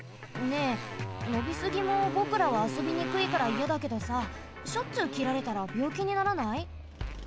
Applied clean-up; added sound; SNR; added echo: none; Motorcycle; 8 dB; none.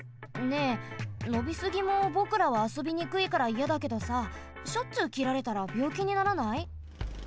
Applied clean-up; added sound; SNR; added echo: none; none; none; none.